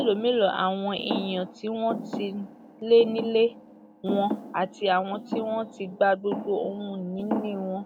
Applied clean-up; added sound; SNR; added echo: none; Thump, thud; 9 dB; none.